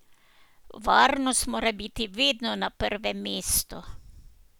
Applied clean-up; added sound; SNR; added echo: none; none; none; none.